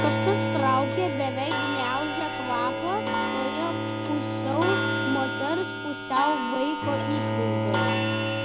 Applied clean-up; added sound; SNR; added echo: none; Bowed string instrument + Clock; -2 dB; none.